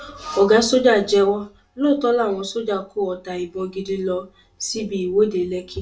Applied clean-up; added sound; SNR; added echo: none; none; none; reverberation time 0.2 s.